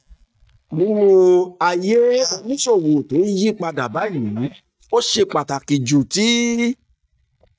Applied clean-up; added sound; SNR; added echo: neural mask model DeepFilterNet 3.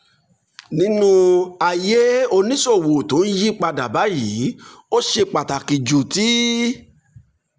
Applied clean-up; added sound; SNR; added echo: none; none; none; none.